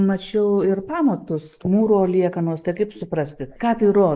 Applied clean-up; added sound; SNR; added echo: neural mask model Resemble Enhance denoiser.